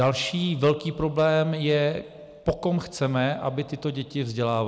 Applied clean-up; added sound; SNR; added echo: none; none; none; none.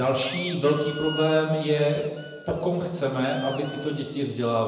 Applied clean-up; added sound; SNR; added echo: none; Squeak; 12 dB; reverberation time 0.9 s.